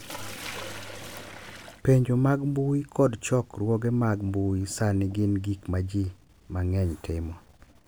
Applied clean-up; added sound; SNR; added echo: none; Sink (filling or washing); 19 dB; none.